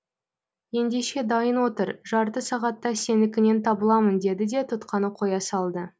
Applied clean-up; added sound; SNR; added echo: none; none; none; none.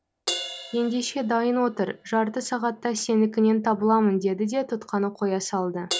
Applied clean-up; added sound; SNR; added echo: none; Crash cymbal; 14 dB; none.